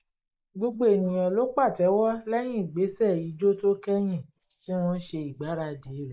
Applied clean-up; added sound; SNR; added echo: neural mask model Resemble Enhance denoiser.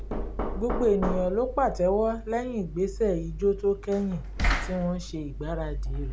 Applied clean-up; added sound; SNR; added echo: none; Knock; 4 dB; none.